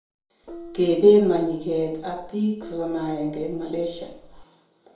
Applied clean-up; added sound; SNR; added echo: none; Gong; 18 dB; reverberation time 2.6 s.